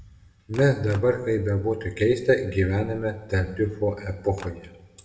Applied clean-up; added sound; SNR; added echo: none; Clapping; 20 dB; reverberation time 0.7 s.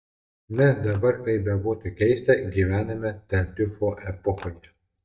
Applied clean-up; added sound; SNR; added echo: neural mask model DeepFilterNet 3.